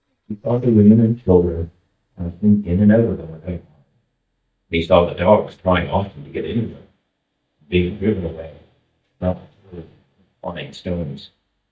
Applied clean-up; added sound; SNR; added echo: neural mask model DeepFilterNet 3.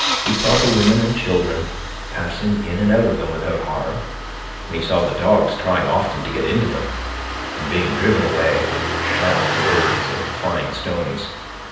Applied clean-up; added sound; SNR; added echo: none; Engine starting; 4 dB; reverberation time 0.9 s.